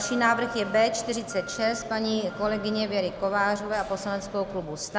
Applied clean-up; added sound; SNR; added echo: none; Alarm; 16 dB; none.